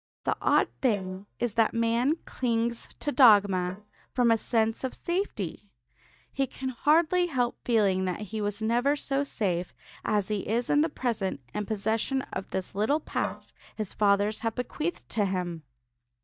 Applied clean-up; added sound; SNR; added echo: neural mask model DeepFilterNet 3.